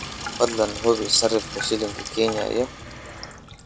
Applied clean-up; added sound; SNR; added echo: none; Sink (filling or washing); 9 dB; none.